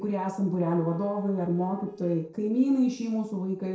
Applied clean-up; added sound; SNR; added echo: neural separator model SepFormer DNS4.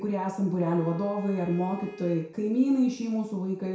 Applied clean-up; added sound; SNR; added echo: none; Bowed string instrument; 20 dB; reverberation time 0.6 s.